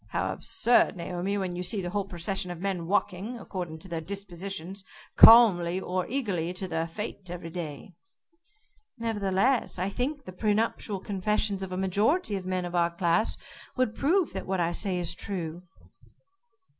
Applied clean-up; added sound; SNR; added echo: none; none; none; none.